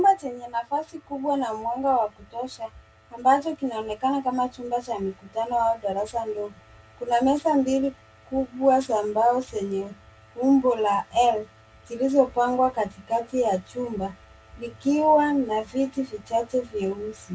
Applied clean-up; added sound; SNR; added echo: none; none; none; none.